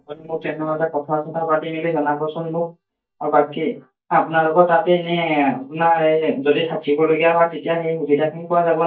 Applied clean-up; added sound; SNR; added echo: neural mask model DeepFilterNet 3.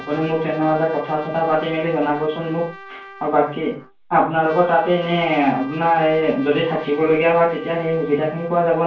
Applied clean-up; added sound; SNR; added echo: none; Trumpet; 18 dB; reverberation time 0.3 s.